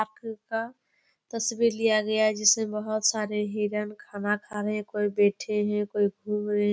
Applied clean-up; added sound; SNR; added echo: none; none; none; none.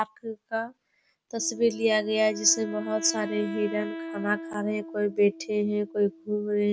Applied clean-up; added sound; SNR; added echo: none; Wind instrument, woodwind instrument; 12 dB; none.